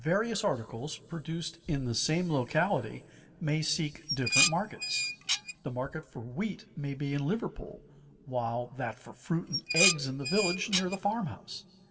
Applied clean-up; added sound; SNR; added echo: none; Dishes, pots, and pans; 0 dB; reverberation time 2.1 s.